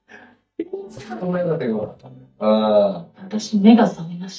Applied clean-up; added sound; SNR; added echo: neural mask model DeepFilterNet 3.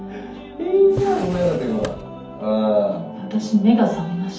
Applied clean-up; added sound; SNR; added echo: none; Drawer open or close; 13 dB; reverberation time 0.6 s.